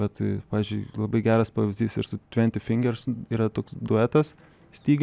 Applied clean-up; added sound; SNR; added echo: none; none; none; none.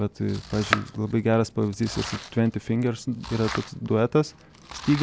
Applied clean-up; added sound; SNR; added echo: none; Domestic sounds, home sounds; 11 dB; none.